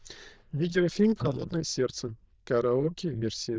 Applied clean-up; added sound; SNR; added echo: neural diffusion model UNIVERSE++.